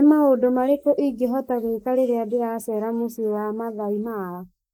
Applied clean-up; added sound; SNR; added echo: neural mask model Resemble Enhance denoiser.